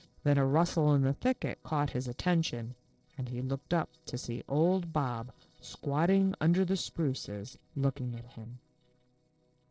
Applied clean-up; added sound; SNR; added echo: neural separator model SepFormer DNS4.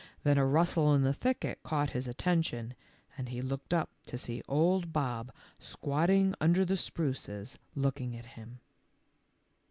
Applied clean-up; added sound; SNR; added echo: none; none; none; none.